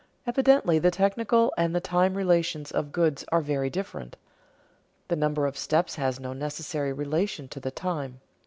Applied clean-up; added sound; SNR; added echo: none; none; none; none.